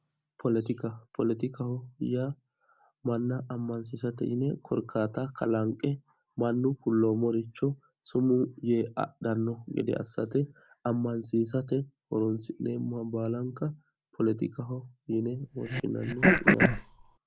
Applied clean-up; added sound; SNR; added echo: none; Cough; -4 dB; none.